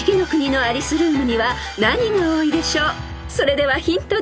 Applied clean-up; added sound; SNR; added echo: none; none; none; none.